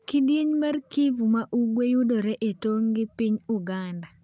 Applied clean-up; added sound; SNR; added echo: none; none; none; none.